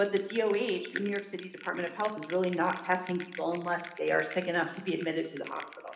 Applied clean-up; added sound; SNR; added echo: none; Bell; 10 dB; reverberation time 1.0 s.